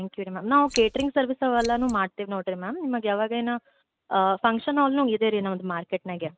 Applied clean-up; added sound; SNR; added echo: neural mask model RNNoise.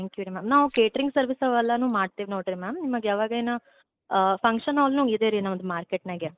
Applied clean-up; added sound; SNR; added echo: neural mask model Resemble Enhance denoiser.